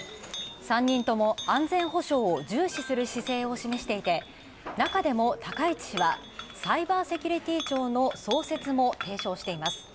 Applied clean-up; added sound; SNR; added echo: none; Chink, clink; 13 dB; none.